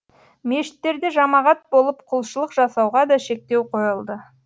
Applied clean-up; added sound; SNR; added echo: none; none; none; none.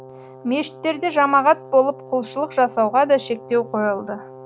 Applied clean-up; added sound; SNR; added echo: none; Brass instrument; 19 dB; none.